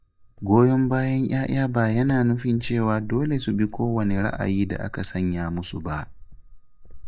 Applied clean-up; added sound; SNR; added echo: neural mask model DeepFilterNet 3.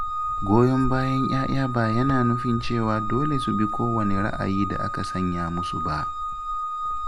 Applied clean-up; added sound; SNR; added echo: none; Cricket + Organ; 3 dB; none.